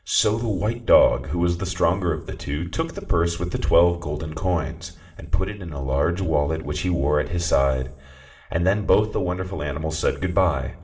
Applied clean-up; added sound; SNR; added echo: none; none; none; reverberation time 0.6 s.